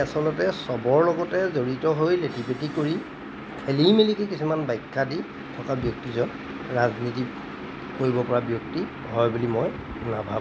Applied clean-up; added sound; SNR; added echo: none; none; none; none.